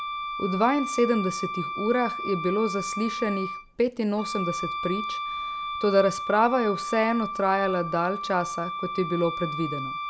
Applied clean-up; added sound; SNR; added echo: none; Wind instrument, woodwind instrument; 6 dB; none.